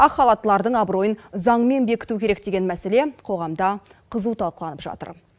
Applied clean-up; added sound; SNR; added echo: none; none; none; none.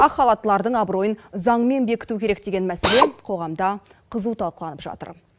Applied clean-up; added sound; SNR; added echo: none; Drill; 6 dB; none.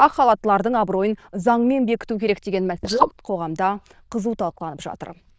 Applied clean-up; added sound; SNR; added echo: neural diffusion model UNIVERSE++.